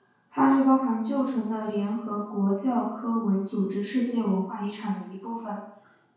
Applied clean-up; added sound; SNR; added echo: none; none; none; reverberation time 0.6 s.